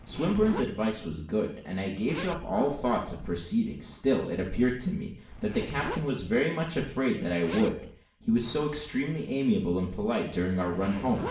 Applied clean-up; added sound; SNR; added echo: none; Zipper (clothing); 15 dB; reverberation time 0.6 s.